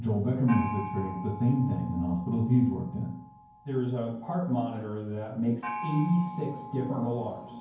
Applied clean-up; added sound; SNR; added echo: none; Gong; 13 dB; reverberation time 0.9 s.